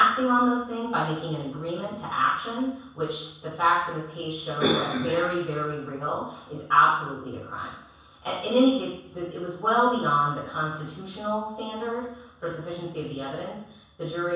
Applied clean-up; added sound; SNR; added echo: none; none; none; reverberation time 0.7 s.